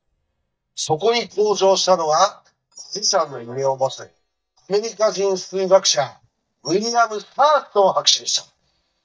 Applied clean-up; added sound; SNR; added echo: neural mask model DeepFilterNet 3.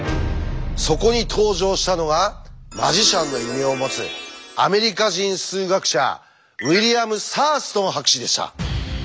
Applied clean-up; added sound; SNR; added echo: none; none; none; none.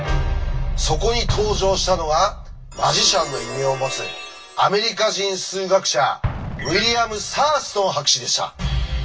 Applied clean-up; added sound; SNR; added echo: none; Explosion; 14 dB; reverberation time 0.1 s.